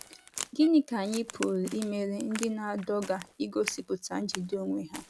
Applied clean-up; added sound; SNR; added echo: none; Crack; 13 dB; none.